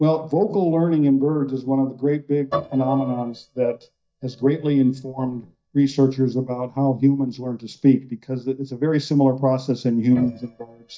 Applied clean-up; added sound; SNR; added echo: neural mask model DeepFilterNet 3.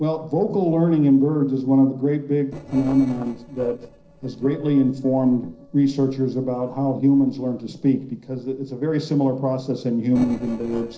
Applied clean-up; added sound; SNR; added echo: neural separator model SepFormer DNS4.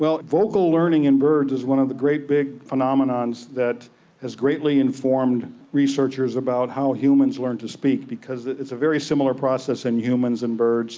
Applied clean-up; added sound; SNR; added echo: none; none; none; none.